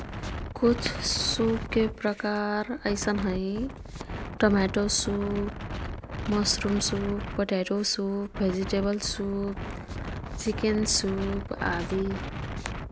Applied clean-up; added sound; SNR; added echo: none; Wind; 7 dB; none.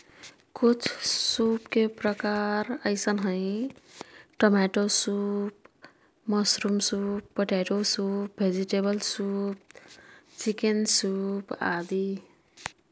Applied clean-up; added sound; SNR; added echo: none; none; none; none.